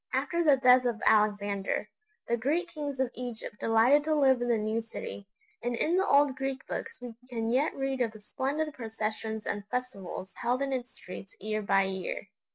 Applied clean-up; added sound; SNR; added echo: none; none; none; none.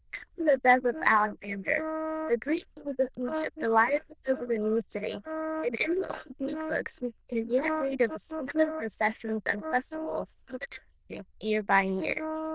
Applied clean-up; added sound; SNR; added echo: neural diffusion model UNIVERSE++.